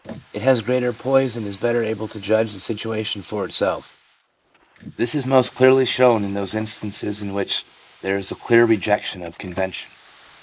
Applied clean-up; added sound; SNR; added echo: neural mask model Resemble Enhance denoiser.